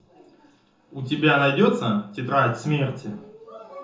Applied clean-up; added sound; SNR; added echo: none; none; none; reverberation time 0.5 s.